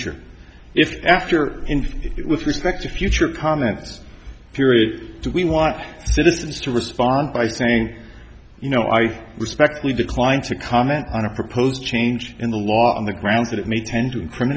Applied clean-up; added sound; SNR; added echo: none; none; none; none.